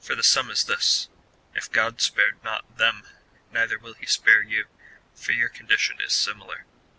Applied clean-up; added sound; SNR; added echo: none; none; none; none.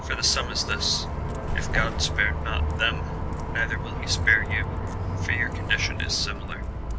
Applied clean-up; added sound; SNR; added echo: none; Bus; 0 dB; none.